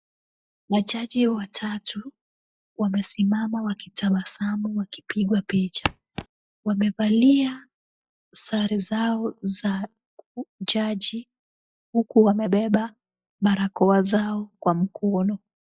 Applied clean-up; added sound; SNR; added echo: classical method log-MMSE.